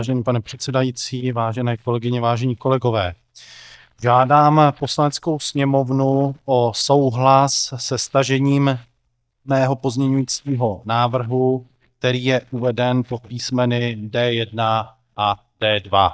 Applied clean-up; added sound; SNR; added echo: neural mask model DeepFilterNet 3.